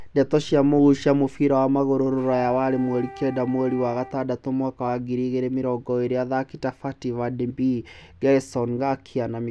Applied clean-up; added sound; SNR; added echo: none; Wind instrument, woodwind instrument; 17 dB; none.